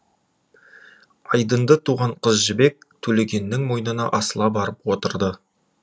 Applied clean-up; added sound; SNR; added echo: none; none; none; none.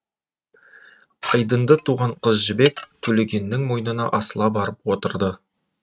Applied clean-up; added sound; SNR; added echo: neural mask model RNNoise.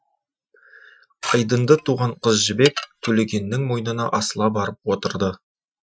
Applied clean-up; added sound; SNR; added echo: classical method Wiener filter.